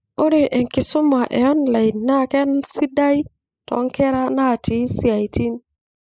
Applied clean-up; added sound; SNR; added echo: neural mask model Resemble Enhance denoiser.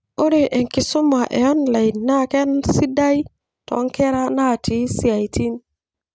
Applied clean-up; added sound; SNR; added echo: none; none; none; none.